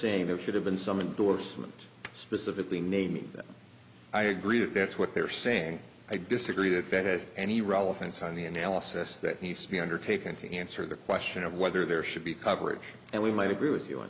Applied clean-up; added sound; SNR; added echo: none; none; none; none.